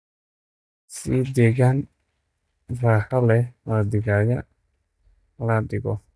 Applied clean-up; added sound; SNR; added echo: neural mask model DeepFilterNet 3.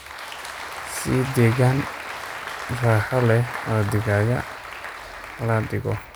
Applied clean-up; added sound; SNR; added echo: none; Applause; 10 dB; none.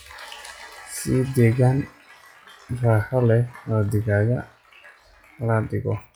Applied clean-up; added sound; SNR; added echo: classical method log-MMSE.